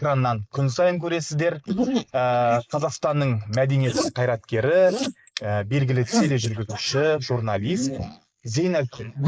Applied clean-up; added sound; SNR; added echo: neural mask model Resemble Enhance denoiser.